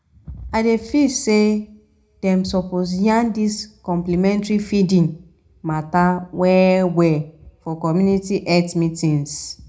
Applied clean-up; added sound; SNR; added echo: none; none; none; reverberation time 0.2 s.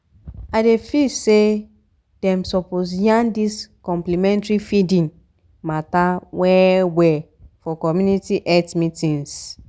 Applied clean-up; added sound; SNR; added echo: none; none; none; none.